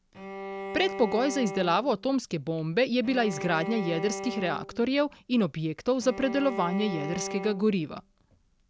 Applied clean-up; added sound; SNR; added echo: none; Bowed string instrument; 11 dB; none.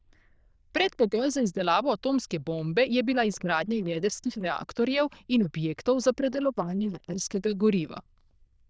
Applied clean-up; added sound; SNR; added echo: neural diffusion model UNIVERSE++.